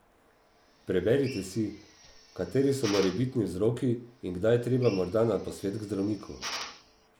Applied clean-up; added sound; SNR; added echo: none; Drill; 16 dB; none.